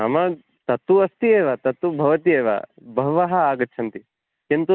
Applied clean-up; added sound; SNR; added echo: none; none; none; none.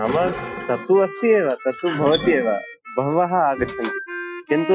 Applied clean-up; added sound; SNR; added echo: classical method Wiener filter.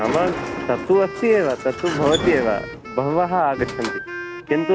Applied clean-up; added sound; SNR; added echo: none; Wind instrument, woodwind instrument + Sliding door; 8 dB; none.